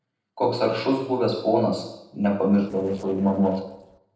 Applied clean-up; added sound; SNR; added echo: neural separator model SepFormer DNS4.